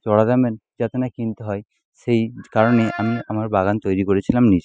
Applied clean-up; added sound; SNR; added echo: classical method spectral subtraction.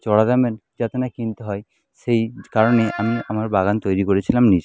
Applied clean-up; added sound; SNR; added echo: none; Wind instrument, woodwind instrument; 14 dB; none.